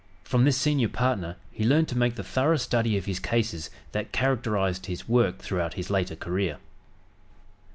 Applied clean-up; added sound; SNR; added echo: none; none; none; none.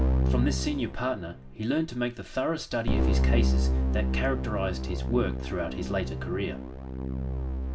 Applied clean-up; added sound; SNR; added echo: none; Keyboard (musical); -3 dB; reverberation time 0.2 s.